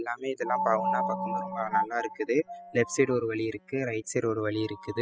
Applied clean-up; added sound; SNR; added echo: classical method spectral subtraction.